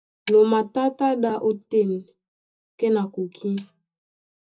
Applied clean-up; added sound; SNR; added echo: neural mask model DeepFilterNet 3.